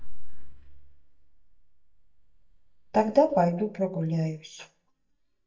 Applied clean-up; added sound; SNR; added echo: neural mask model DeepFilterNet 3.